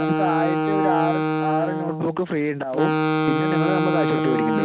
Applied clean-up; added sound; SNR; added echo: none; Wind instrument, woodwind instrument; -3 dB; none.